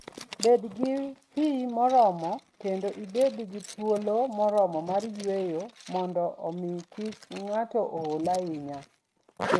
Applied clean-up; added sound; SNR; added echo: neural mask model RNNoise.